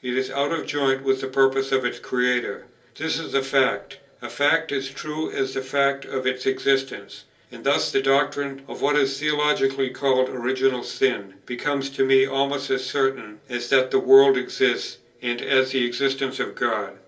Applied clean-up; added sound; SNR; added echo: none; none; none; reverberation time 0.3 s.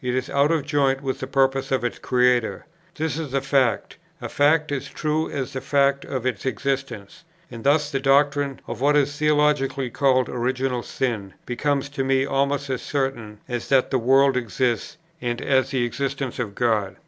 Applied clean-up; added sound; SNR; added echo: none; none; none; none.